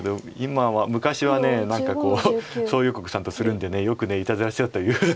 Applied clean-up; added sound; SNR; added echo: none; none; none; none.